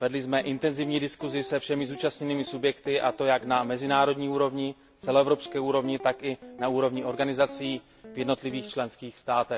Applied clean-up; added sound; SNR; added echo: none; Guitar; 17 dB; none.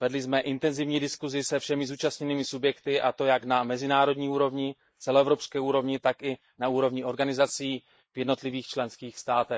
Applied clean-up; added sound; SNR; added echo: neural mask model Resemble Enhance denoiser.